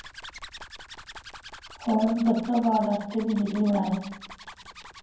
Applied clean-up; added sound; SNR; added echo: none; Zipper (clothing); 16 dB; reverberation time 0.9 s.